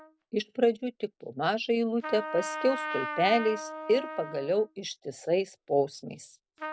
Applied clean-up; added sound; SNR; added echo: none; Trumpet; 10 dB; none.